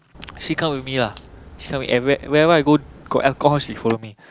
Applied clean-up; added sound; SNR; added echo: none; Crack; 20 dB; none.